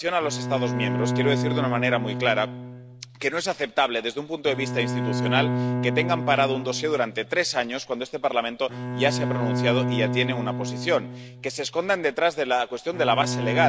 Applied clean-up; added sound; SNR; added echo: none; Bowed string instrument; 3 dB; none.